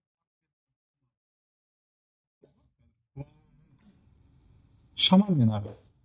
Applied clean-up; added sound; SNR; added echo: neural mask model DeepFilterNet 3.